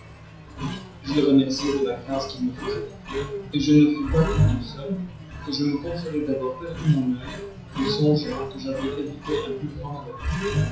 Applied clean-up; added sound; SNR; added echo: classical method WPE with log-MMSE.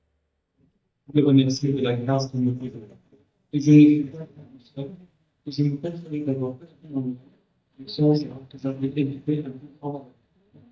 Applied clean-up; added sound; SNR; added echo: neural mask model DeepFilterNet 3.